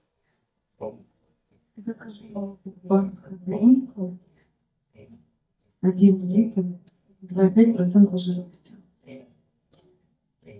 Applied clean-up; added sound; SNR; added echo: neural mask model DeepFilterNet 3.